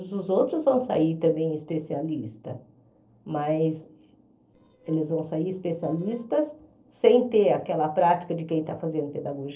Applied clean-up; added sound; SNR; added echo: neural separator model SepFormer DNS4.